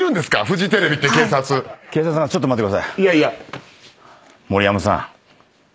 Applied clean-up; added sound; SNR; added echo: none; none; none; none.